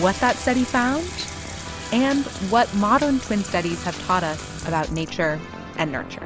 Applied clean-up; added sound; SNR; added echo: none; Sink (filling or washing) / Water tap, faucet; 13 dB; none.